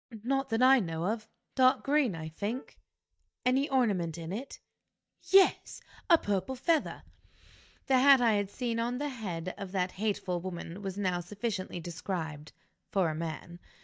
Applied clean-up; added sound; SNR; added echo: neural mask model DeepFilterNet 3.